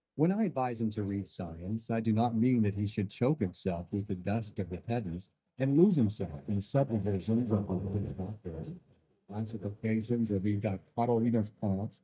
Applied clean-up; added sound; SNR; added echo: neural mask model DeepFilterNet 3.